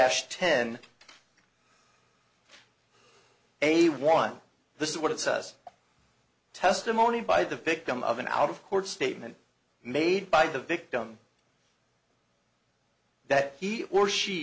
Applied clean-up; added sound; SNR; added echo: none; none; none; none.